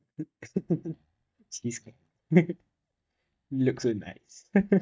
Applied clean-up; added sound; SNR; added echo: neural mask model DeepFilterNet 3.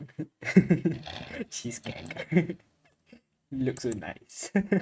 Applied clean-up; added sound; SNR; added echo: neural mask model RNNoise.